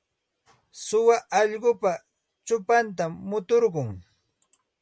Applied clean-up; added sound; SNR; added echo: none; none; none; none.